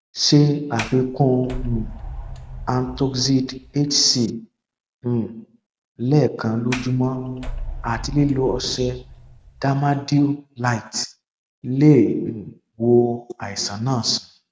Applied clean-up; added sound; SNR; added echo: none; Sliding door; 11 dB; none.